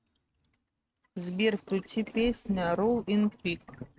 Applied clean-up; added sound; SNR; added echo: neural mask model RNNoise.